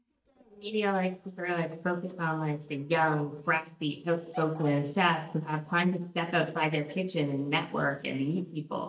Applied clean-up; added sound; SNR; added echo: neural mask model DeepFilterNet 3.